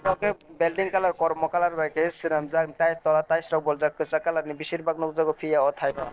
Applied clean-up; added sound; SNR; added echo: neural separator model SepFormer DNS4.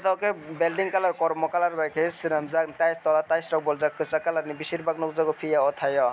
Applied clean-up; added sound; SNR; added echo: none; none; none; none.